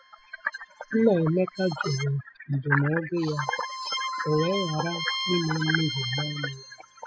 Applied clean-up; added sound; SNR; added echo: classical method spectral subtraction.